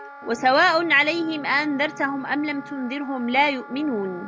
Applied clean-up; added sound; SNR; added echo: none; Wind instrument, woodwind instrument + Piano; 16 dB; none.